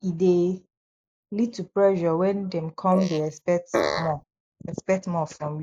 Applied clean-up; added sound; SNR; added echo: neural mask model Resemble Enhance denoiser.